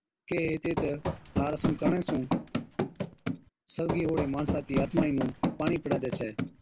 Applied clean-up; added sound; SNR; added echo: none; Run; 1 dB; none.